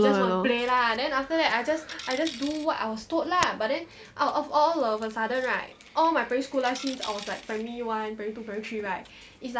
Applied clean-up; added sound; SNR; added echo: none; Coin (dropping); 20 dB; none.